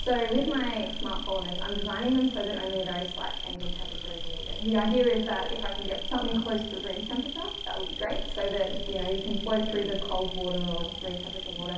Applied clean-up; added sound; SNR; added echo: none; Insect; 3 dB; reverberation time 0.6 s.